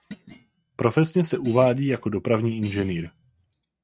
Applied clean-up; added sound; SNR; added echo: neural mask model RNNoise.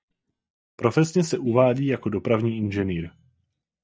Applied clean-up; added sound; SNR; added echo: neural mask model DeepFilterNet 3.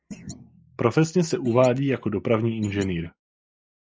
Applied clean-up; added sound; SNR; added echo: neural mask model Resemble Enhance denoiser.